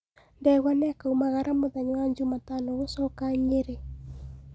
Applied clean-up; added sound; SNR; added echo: none; none; none; none.